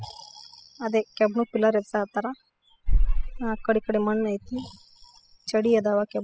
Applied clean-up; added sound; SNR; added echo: classical method spectral subtraction.